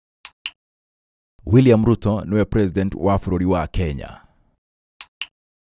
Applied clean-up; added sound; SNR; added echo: none; none; none; none.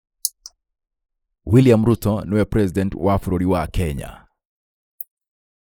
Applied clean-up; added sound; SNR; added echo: neural mask model Resemble Enhance denoiser.